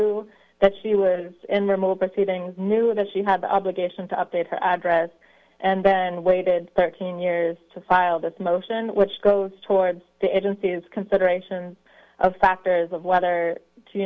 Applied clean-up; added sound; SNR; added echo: none; none; none; none.